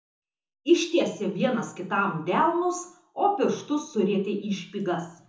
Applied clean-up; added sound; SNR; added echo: none; none; none; reverberation time 0.6 s.